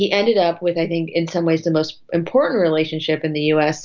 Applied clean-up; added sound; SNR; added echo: none; none; none; none.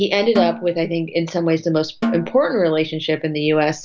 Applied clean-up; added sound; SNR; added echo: none; Snare drum; 10 dB; none.